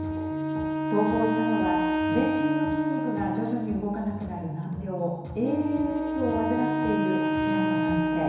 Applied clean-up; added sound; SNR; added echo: none; Wind instrument, woodwind instrument; -1 dB; reverberation time 1.0 s.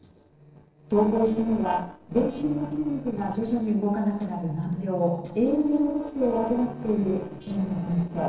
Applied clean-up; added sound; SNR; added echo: neural separator model SepFormer DNS4.